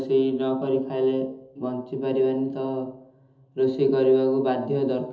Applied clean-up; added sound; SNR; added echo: none; none; none; reverberation time 1.2 s.